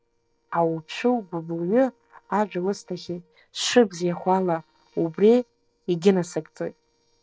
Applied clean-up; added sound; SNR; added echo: neural separator model SepFormer DNS4.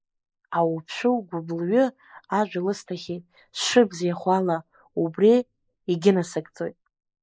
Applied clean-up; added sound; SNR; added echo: neural mask model Resemble Enhance denoiser.